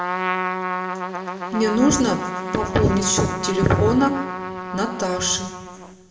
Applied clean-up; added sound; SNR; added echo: none; Trumpet; 5 dB; reverberation time 0.8 s.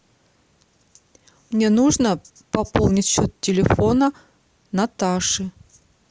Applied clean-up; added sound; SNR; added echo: none; none; none; none.